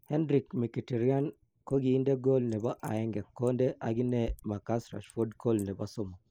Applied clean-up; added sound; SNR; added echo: neural mask model Resemble Enhance denoiser.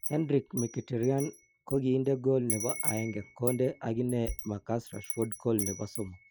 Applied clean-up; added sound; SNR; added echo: classical method log-MMSE.